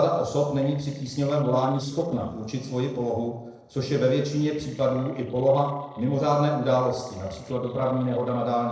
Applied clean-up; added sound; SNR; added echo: neural separator model SepFormer DNS4.